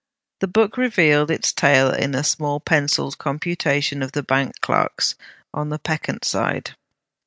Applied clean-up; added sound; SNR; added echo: none; none; none; none.